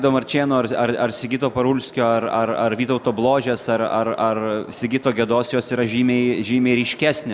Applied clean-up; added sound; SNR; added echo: none; none; none; none.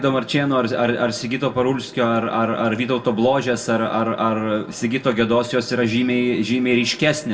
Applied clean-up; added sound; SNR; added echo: none; none; none; reverberation time 0.2 s.